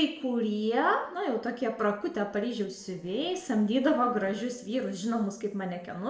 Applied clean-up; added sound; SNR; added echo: neural separator model SepFormer DNS4.